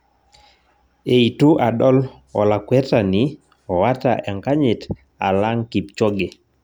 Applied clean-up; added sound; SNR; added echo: none; none; none; none.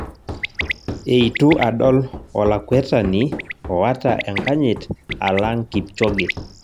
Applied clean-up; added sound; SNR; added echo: none; Bird + Run; 9 dB; none.